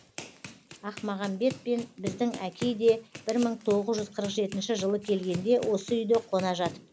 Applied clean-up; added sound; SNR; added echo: none; Run; 14 dB; none.